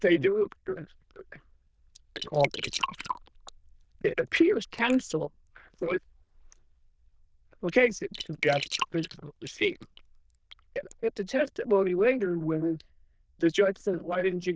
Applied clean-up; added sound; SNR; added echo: neural diffusion model UNIVERSE++.